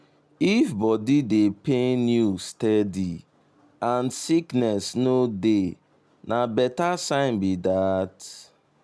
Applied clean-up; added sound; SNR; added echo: none; none; none; none.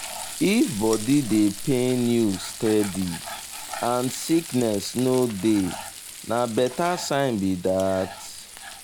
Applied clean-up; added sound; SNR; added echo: none; Frying (food); 12 dB; none.